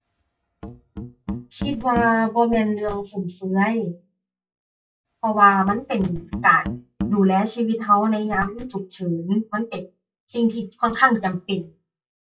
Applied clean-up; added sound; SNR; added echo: classical method WPE with log-MMSE.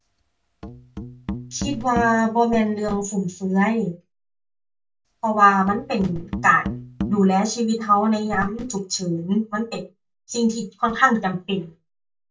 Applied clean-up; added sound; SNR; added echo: none; Musical instrument; 11 dB; reverberation time 0.2 s.